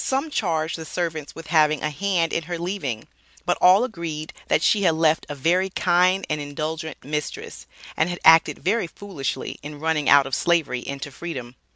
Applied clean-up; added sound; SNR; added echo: none; none; none; none.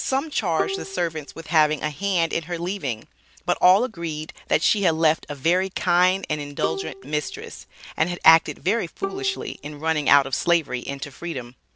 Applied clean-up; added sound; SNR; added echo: none; Bowed string instrument; 11 dB; none.